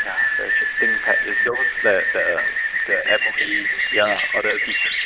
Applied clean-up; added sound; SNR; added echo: neural diffusion model UNIVERSE++.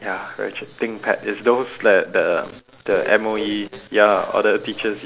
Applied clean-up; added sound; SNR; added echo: none; none; none; none.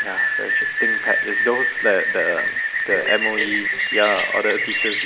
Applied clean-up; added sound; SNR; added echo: none; Rain; -3 dB; none.